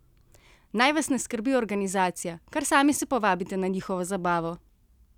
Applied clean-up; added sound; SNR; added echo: none; none; none; none.